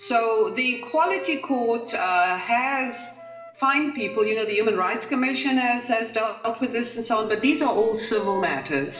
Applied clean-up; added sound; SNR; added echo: none; Wind instrument, woodwind instrument; 17 dB; reverberation time 0.8 s.